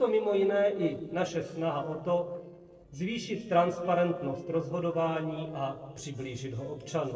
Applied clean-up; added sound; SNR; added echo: neural separator model SepFormer DNS4.